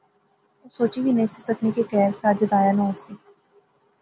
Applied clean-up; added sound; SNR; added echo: none; none; none; none.